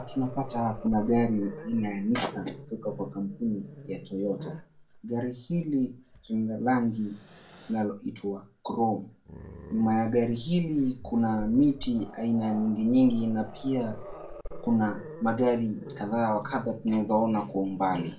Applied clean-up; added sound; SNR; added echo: none; Growling; 14 dB; reverberation time 0.2 s.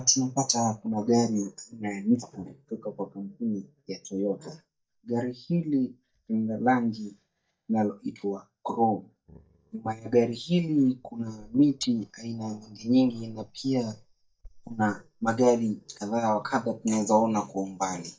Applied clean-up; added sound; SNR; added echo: neural mask model DeepFilterNet 3.